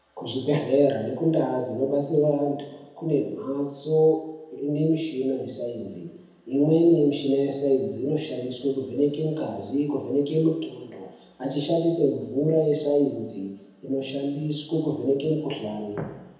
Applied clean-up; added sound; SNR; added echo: none; none; none; reverberation time 0.9 s.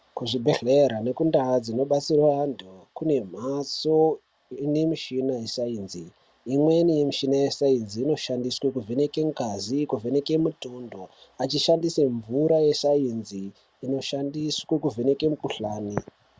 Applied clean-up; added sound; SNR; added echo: none; none; none; none.